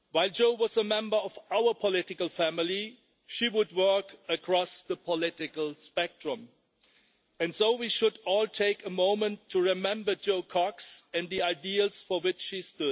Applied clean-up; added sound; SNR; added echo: none; none; none; none.